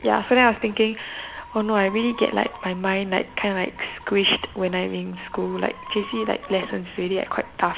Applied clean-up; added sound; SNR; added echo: none; Chicken, rooster; 18 dB; none.